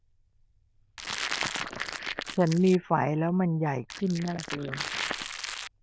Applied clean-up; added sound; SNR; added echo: neural diffusion model UNIVERSE++.